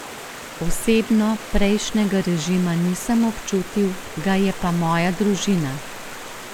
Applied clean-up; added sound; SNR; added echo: none; Stream; 14 dB; none.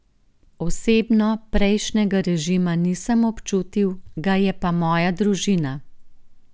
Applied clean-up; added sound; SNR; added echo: none; none; none; none.